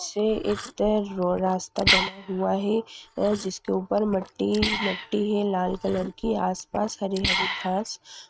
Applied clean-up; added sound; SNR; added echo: neural mask model RNNoise.